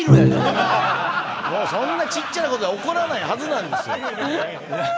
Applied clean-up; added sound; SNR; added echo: none; Bowed string instrument; 0 dB; none.